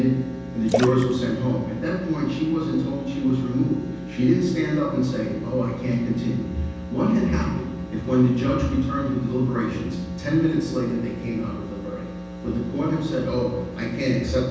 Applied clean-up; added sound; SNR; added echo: none; Splash, splatter; 9 dB; reverberation time 1.1 s.